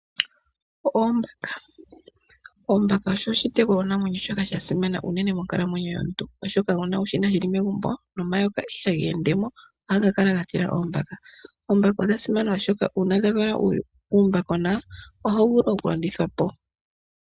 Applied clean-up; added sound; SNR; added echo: none; none; none; none.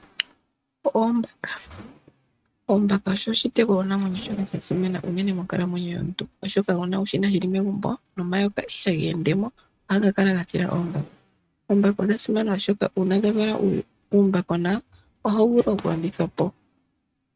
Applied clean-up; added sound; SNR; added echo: neural mask model RNNoise.